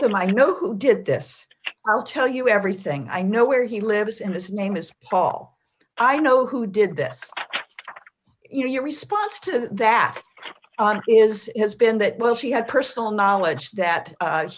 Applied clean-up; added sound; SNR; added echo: none; none; none; none.